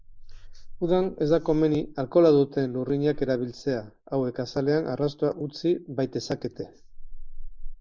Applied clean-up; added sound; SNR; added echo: neural mask model Resemble Enhance denoiser.